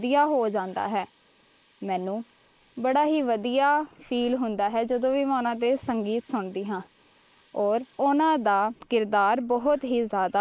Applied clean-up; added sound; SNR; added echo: neural mask model Resemble Enhance denoiser.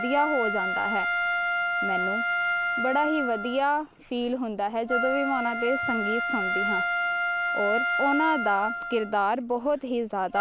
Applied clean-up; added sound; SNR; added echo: none; Wind instrument, woodwind instrument; 1 dB; none.